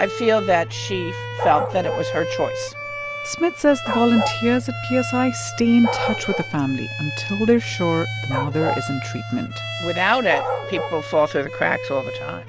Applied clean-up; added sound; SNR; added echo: none; Bark + Bowed string instrument; 7 dB; none.